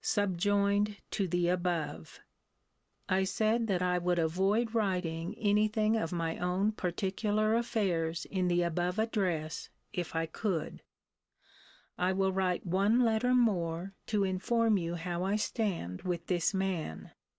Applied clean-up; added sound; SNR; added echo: none; none; none; none.